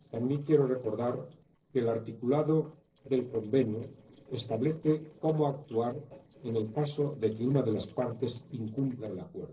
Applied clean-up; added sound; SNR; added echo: neural separator model SepFormer DNS4.